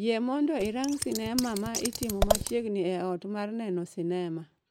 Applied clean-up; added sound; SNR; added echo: none; Scissors; 1 dB; none.